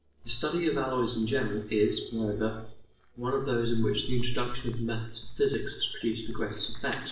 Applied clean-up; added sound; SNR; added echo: neural separator model SepFormer DNS4.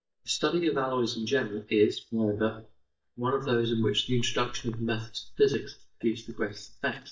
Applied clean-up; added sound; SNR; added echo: neural mask model DeepFilterNet 3.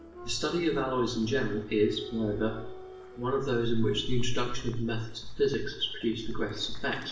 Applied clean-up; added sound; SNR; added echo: none; Applause; 19 dB; reverberation time 0.8 s.